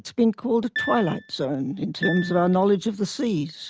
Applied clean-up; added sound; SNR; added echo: none; Piano; 11 dB; none.